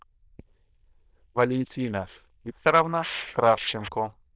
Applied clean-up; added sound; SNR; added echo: neural diffusion model UNIVERSE++.